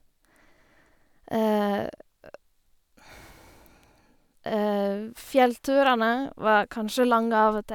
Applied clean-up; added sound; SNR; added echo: none; none; none; none.